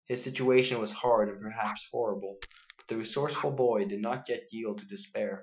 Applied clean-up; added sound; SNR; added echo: classical method Wiener filter.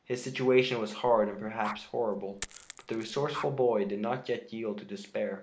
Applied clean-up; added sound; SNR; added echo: none; Dog + Coin (dropping); 16 dB; none.